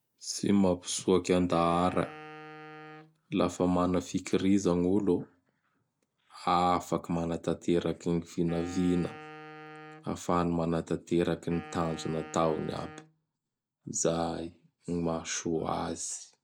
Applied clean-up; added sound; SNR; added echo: none; Wind instrument, woodwind instrument; 18 dB; none.